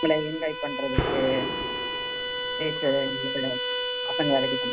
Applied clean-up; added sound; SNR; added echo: none; Bowed string instrument + Gunshot, gunfire; 0 dB; none.